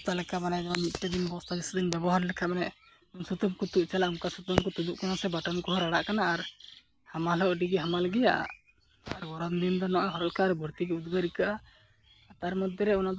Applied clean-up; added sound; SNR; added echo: none; none; none; none.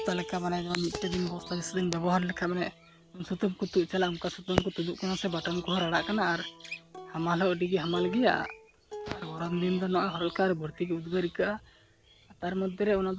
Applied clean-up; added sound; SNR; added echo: none; Acoustic guitar; 16 dB; none.